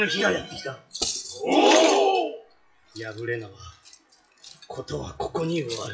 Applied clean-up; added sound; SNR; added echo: classical method WPE with log-MMSE.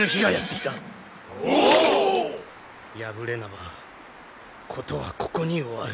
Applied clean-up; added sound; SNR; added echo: none; none; none; none.